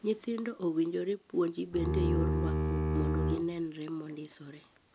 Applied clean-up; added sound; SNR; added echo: none; Bowed string instrument; -4 dB; none.